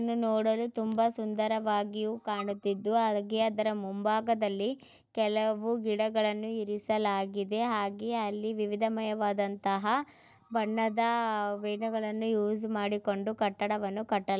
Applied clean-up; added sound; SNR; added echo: neural mask model DeepFilterNet 3.